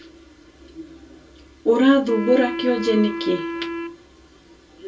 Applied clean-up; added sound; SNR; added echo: none; Wind instrument, woodwind instrument; 7 dB; reverberation time 0.2 s.